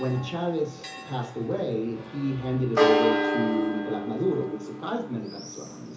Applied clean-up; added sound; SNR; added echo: none; Church bell; 0 dB; reverberation time 0.7 s.